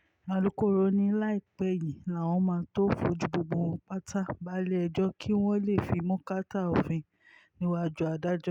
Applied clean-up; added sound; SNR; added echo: none; none; none; none.